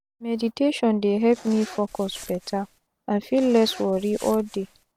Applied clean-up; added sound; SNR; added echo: none; Zipper (clothing); 20 dB; none.